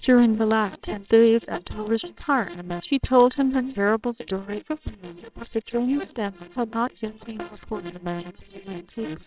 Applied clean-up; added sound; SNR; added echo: neural separator model SepFormer WHAMR!.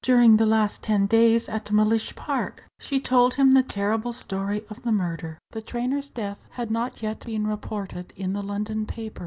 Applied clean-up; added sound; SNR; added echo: none; none; none; none.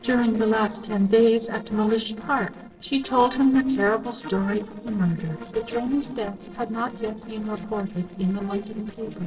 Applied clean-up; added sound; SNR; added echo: neural separator model SepFormer DNS4.